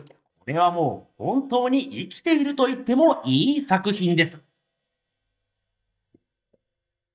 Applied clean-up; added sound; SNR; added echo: neural mask model DeepFilterNet 3.